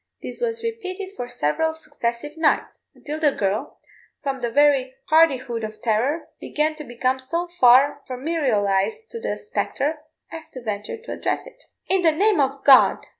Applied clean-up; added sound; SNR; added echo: none; none; none; none.